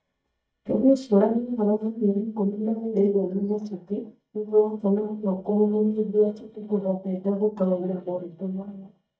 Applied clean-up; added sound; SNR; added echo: neural mask model DeepFilterNet 3.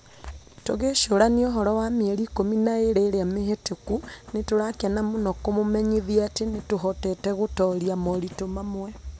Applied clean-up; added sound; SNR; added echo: none; none; none; none.